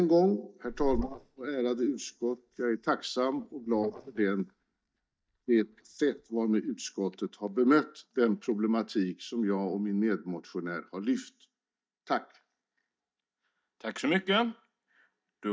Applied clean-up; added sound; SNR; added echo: neural mask model DeepFilterNet 3.